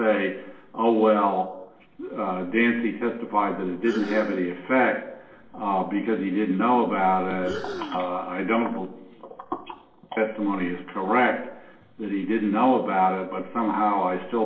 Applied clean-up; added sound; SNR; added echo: neural separator model SepFormer DNS4.